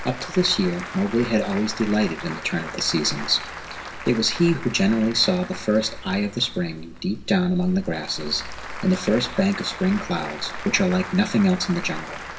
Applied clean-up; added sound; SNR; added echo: none; Applause / Crowd; 11 dB; reverberation time 0.6 s.